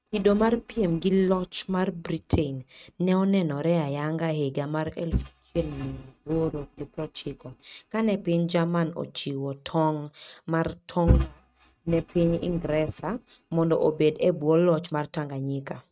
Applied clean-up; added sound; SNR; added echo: neural mask model RNNoise.